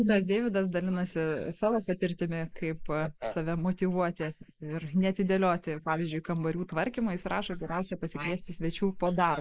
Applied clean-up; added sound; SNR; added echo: neural mask model Resemble Enhance denoiser.